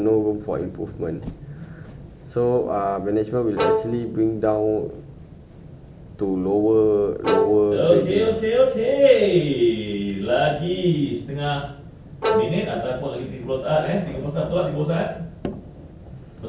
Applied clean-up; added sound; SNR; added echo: none; Bowed string instrument; 5 dB; none.